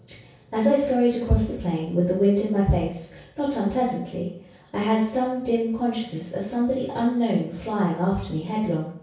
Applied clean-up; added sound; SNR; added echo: none; none; none; reverberation time 0.6 s.